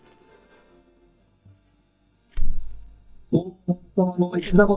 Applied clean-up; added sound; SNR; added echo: neural mask model DeepFilterNet 3.